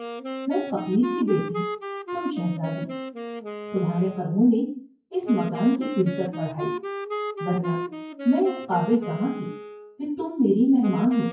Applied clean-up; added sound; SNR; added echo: classical method WPE with log-MMSE.